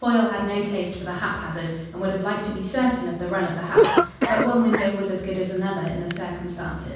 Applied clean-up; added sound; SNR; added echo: none; Cough; 0 dB; reverberation time 1.2 s.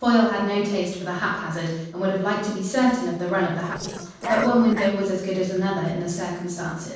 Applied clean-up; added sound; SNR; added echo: neural separator model SepFormer DNS4.